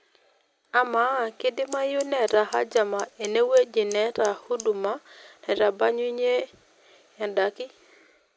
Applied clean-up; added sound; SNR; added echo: none; Scissors; 19 dB; none.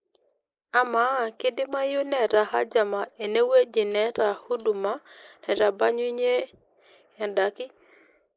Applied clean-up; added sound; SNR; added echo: neural mask model Resemble Enhance denoiser.